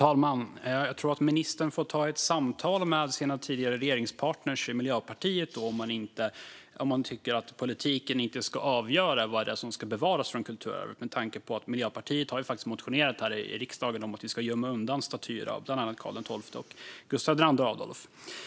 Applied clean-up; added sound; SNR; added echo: none; none; none; none.